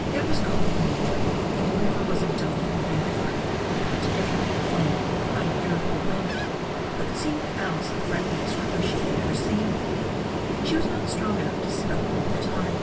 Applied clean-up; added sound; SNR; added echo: none; Ocean; -4 dB; reverberation time 0.1 s.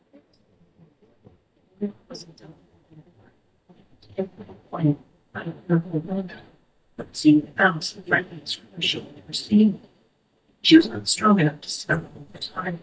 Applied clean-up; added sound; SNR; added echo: neural mask model DeepFilterNet 3.